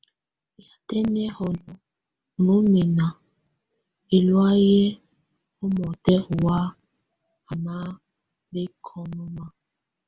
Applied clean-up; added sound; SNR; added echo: none; none; none; none.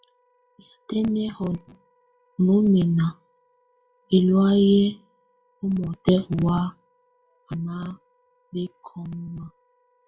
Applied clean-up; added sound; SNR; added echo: classical method log-MMSE.